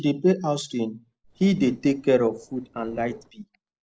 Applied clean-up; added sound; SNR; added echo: neural separator model SepFormer DNS4.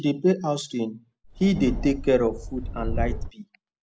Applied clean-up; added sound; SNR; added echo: none; Subway, metro, underground; 5 dB; none.